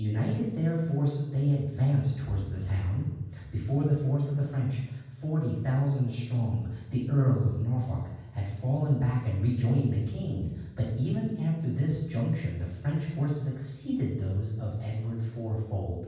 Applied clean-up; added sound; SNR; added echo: none; none; none; reverberation time 1.2 s.